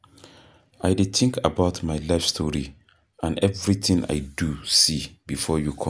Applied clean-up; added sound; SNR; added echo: none; none; none; none.